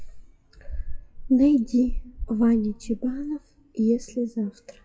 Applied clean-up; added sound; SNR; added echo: classical method WPE with log-MMSE.